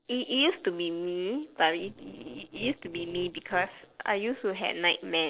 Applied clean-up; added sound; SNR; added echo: neural separator model SepFormer DNS4.